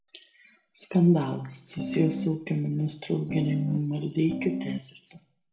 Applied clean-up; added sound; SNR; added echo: none; Piano; 3 dB; reverberation time 0.5 s.